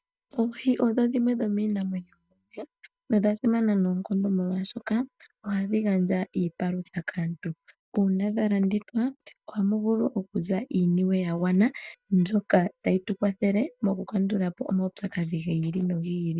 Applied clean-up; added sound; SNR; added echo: neural mask model DeepFilterNet 3.